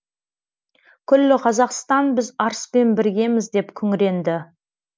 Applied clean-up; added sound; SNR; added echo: none; none; none; none.